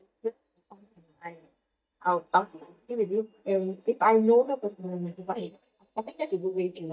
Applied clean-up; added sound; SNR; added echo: neural mask model DeepFilterNet 3.